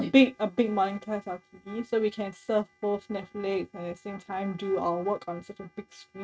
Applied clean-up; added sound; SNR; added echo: neural mask model RNNoise.